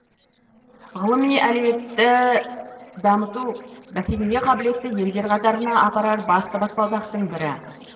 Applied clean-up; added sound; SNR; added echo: neural separator model SepFormer DNS4.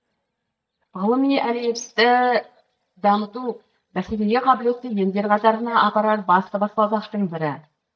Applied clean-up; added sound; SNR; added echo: neural mask model DeepFilterNet 3.